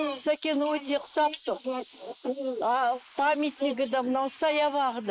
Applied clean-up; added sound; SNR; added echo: neural mask model Resemble Enhance denoiser.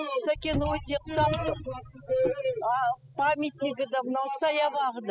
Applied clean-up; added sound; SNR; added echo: classical method spectral subtraction.